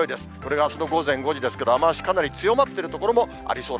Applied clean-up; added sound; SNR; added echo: none; none; none; none.